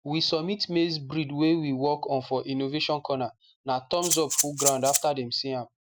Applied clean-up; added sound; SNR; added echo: none; Rattle (instrument); 0 dB; none.